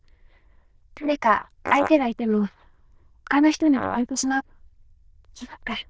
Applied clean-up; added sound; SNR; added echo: neural diffusion model UNIVERSE++.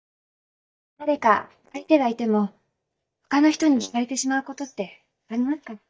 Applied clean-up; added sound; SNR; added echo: neural mask model DeepFilterNet 3.